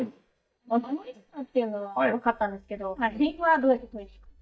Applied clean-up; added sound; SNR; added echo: neural mask model DeepFilterNet 3.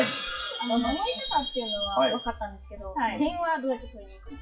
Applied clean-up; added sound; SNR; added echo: classical method WPE with log-MMSE.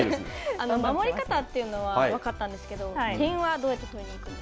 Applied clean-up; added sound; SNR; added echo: none; none; none; none.